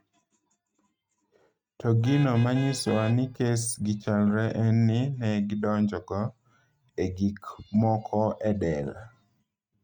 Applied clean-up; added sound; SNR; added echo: neural mask model RNNoise.